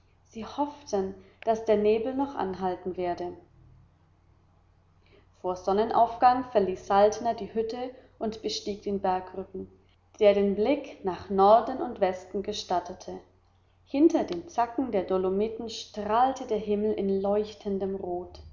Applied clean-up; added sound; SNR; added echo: none; none; none; none.